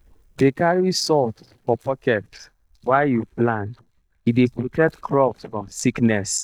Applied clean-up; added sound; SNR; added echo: neural mask model DeepFilterNet 3.